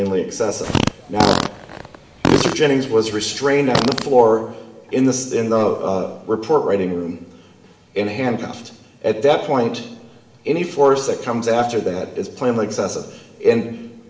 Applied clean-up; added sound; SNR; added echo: none; Fart; 3 dB; reverberation time 1.4 s.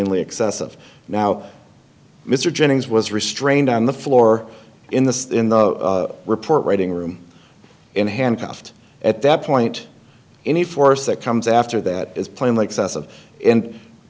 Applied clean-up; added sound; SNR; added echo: none; none; none; none.